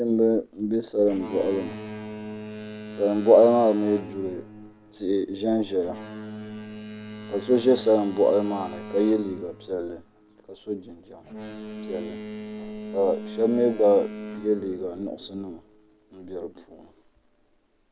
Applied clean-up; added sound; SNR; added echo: none; Boat, Water vehicle; 14 dB; none.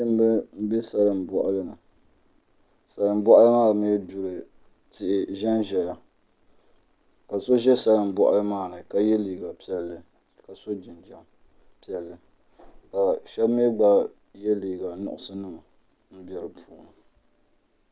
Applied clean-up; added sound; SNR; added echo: none; none; none; none.